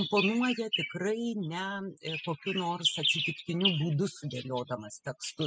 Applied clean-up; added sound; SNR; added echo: classical method spectral subtraction.